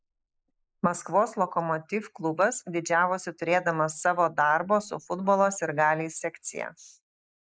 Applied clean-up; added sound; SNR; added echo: neural mask model Resemble Enhance denoiser.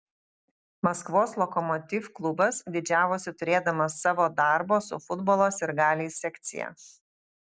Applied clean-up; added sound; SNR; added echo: none; none; none; none.